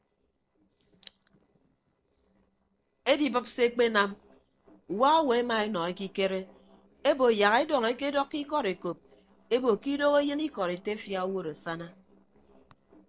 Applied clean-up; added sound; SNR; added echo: neural separator model SepFormer DNS4.